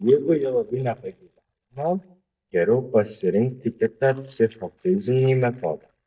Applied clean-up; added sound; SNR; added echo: neural mask model DeepFilterNet 3.